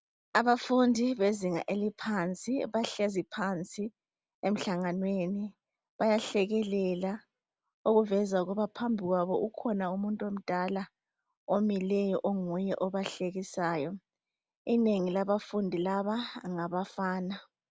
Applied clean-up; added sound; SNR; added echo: none; none; none; none.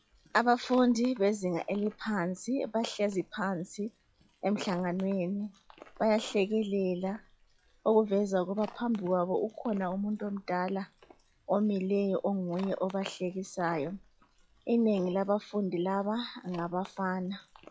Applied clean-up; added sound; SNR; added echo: classical method log-MMSE.